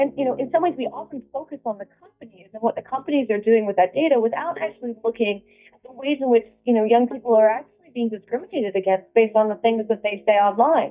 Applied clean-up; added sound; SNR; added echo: neural mask model DeepFilterNet 3.